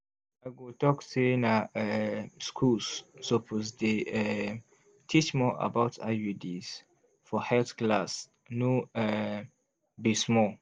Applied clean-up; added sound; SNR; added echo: none; none; none; none.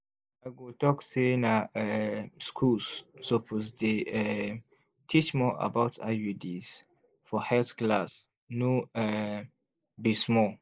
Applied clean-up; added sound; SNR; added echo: neural mask model Resemble Enhance denoiser.